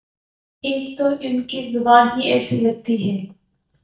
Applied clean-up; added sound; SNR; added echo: neural mask model DeepFilterNet 3.